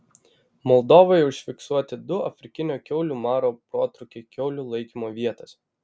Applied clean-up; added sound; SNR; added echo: none; none; none; none.